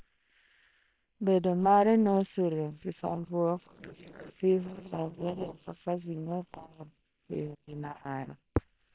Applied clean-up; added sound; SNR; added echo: neural separator model SepFormer WHAM!.